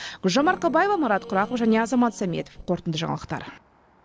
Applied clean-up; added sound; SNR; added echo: neural separator model SepFormer DNS4.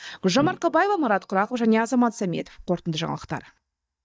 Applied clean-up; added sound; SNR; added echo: neural mask model DeepFilterNet 3.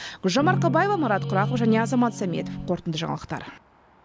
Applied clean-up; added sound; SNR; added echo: none; Guitar; 4 dB; none.